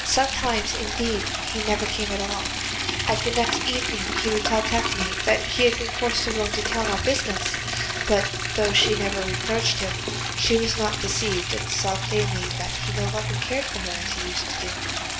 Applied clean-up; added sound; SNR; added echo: none; Liquid; 1 dB; reverberation time 2.8 s.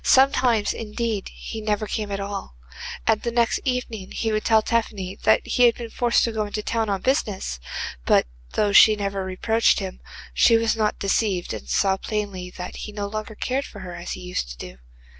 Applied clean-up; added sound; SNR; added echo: none; none; none; none.